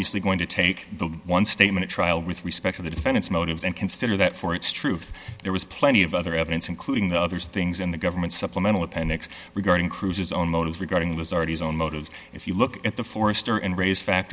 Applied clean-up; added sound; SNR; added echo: none; none; none; none.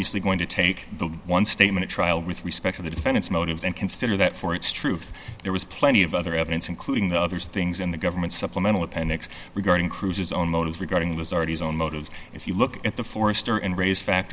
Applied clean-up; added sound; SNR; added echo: none; Insect; 19 dB; none.